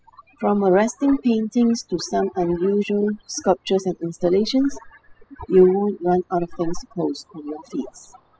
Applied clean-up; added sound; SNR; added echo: classical method spectral subtraction.